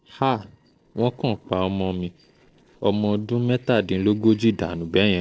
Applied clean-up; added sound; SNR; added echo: neural separator model SepFormer DNS4.